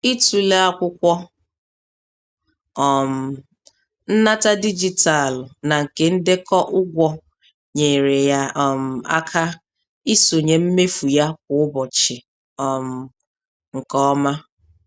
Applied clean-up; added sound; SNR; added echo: none; none; none; none.